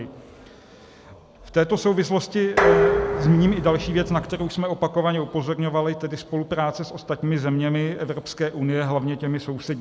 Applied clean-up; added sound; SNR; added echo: none; Dishes, pots, and pans; 0 dB; none.